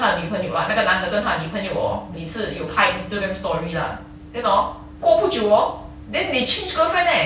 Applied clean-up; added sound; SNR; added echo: none; none; none; none.